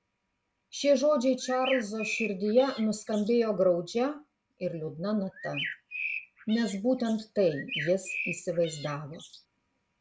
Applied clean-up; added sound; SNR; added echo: none; Bird; 9 dB; none.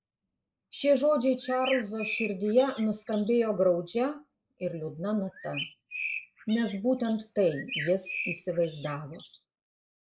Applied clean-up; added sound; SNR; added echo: neural mask model Resemble Enhance denoiser.